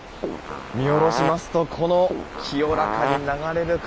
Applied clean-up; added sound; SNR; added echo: none; Fart; 4 dB; none.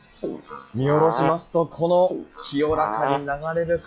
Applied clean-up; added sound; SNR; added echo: classical method log-MMSE.